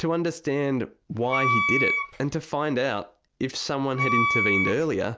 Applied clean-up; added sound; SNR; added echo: none; Wind instrument, woodwind instrument; -1 dB; none.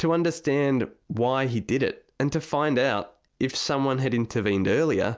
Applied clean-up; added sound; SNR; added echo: none; none; none; none.